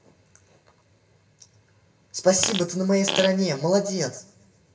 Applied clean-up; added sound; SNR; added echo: none; Fart; 5 dB; reverberation time 0.6 s.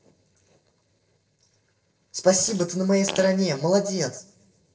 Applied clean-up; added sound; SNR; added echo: neural separator model SepFormer DNS4.